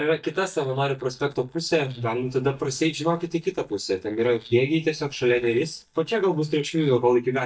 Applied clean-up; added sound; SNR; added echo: neural mask model DeepFilterNet 3.